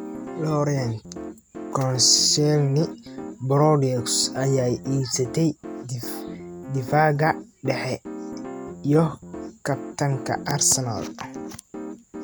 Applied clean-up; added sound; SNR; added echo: none; Piano; 12 dB; none.